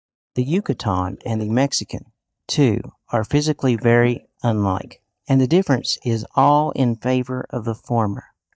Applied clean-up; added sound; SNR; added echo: neural mask model DeepFilterNet 3.